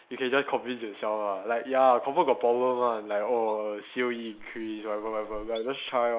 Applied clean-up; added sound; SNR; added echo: neural mask model Resemble Enhance denoiser.